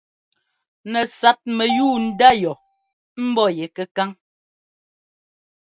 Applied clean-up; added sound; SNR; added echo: none; Marimba, xylophone; 10 dB; none.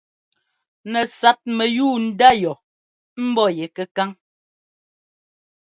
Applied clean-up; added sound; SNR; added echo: none; none; none; none.